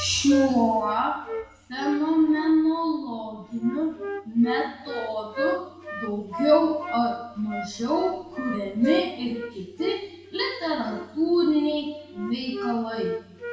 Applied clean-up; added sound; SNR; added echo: none; Wind instrument, woodwind instrument; 9 dB; reverberation time 1.0 s.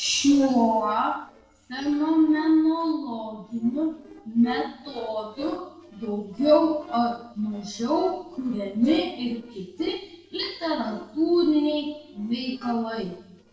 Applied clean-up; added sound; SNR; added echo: neural separator model SepFormer DNS4.